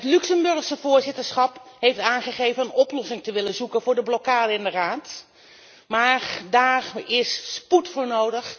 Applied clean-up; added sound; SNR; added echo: none; none; none; none.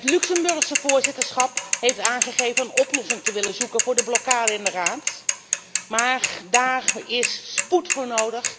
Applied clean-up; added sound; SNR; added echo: none; Mechanisms / Bicycle; 1 dB; none.